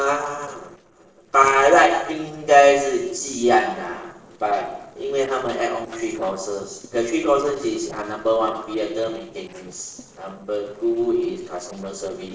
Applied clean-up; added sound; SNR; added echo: neural separator model SepFormer DNS4.